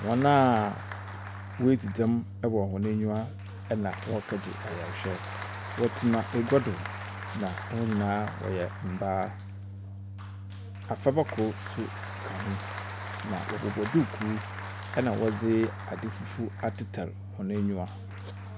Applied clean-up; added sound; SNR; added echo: none; Applause + Organ; 8 dB; none.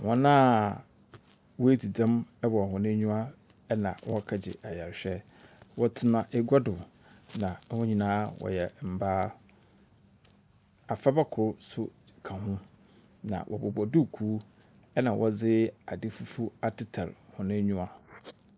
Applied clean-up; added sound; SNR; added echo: none; none; none; none.